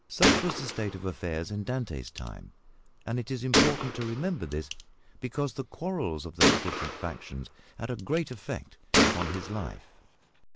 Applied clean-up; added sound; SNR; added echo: none; Gunshot, gunfire; -2 dB; none.